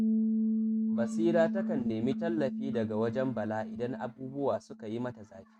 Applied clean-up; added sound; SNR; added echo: neural mask model RNNoise.